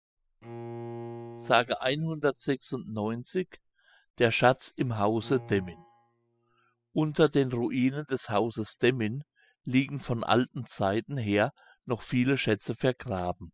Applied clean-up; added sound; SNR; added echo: classical method spectral subtraction.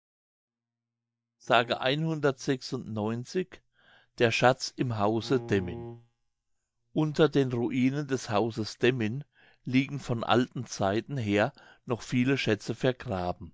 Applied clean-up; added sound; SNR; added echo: neural mask model DeepFilterNet 3.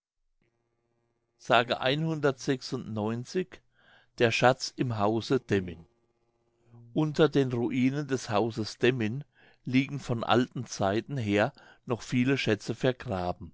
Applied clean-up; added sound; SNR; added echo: neural separator model SepFormer DNS4.